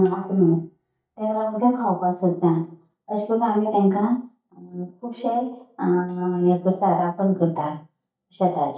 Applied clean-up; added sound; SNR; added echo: neural mask model DeepFilterNet 3.